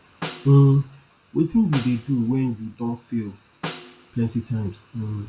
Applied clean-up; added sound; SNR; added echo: none; Snare drum; 17 dB; reverberation time 0.2 s.